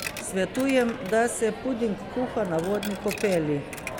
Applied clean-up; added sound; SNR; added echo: none; Coin (dropping); 9 dB; none.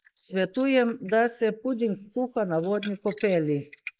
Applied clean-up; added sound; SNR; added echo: neural mask model Resemble Enhance denoiser.